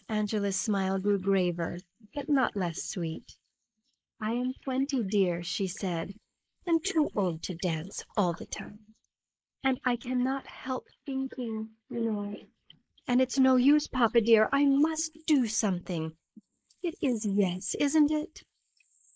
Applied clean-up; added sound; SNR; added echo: neural mask model Resemble Enhance denoiser.